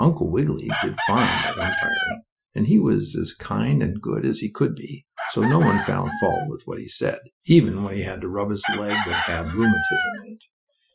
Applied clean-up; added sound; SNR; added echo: classical method Wiener filter.